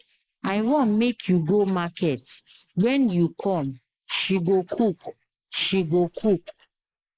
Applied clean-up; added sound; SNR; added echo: neural mask model Resemble Enhance denoiser.